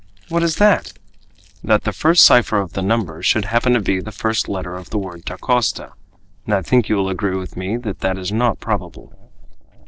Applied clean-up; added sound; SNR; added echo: neural separator model SepFormer DNS4.